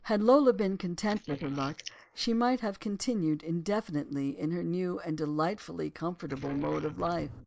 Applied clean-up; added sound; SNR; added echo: neural mask model Resemble Enhance denoiser.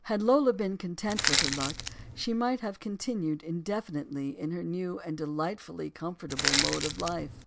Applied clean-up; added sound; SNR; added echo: none; Crushing; -1 dB; none.